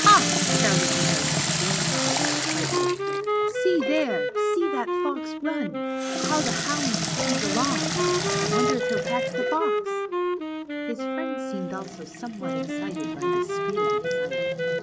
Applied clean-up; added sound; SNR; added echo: none; Wind instrument, woodwind instrument + Sink (filling or washing) / Water tap, faucet; -4 dB; none.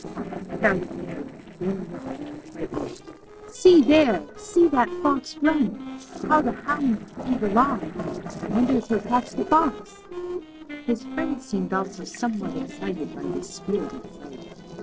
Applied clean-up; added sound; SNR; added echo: neural separator model SepFormer DNS4.